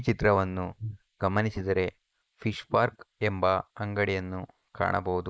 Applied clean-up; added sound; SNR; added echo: neural mask model Resemble Enhance denoiser.